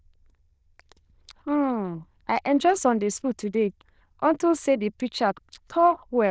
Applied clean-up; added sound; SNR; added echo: neural diffusion model UNIVERSE++.